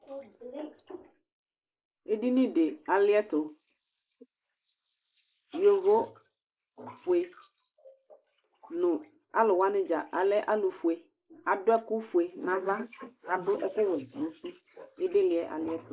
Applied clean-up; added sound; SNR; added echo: neural mask model Resemble Enhance denoiser.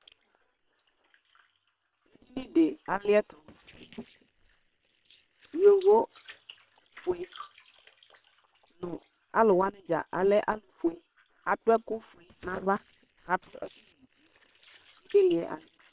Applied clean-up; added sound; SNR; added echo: neural separator model SepFormer WHAM!.